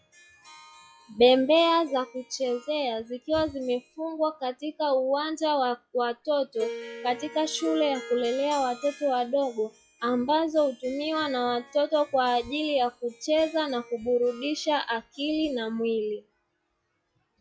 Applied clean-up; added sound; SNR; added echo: classical method log-MMSE.